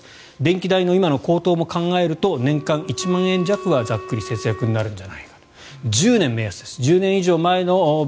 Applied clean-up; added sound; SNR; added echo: none; Wind instrument, woodwind instrument; 15 dB; none.